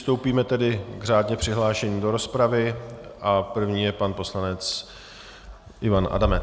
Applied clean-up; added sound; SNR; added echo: none; none; none; none.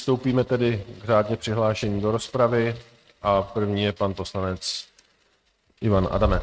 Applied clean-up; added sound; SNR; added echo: neural mask model RNNoise.